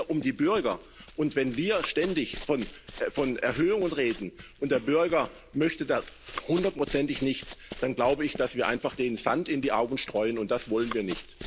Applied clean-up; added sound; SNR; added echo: none; Run; 15 dB; none.